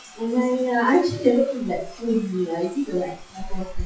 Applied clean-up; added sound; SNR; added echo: classical method WPE with log-MMSE.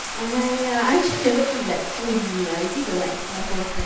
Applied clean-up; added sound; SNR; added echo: none; Bathtub (filling or washing); 5 dB; reverberation time 0.9 s.